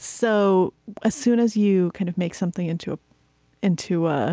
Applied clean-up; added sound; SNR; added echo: none; none; none; none.